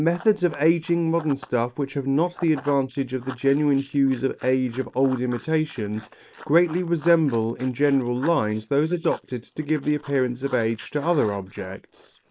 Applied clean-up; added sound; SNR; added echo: neural mask model Resemble Enhance denoiser.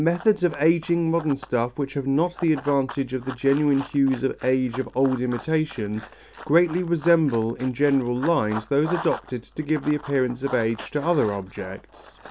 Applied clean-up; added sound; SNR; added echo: none; Run; 17 dB; none.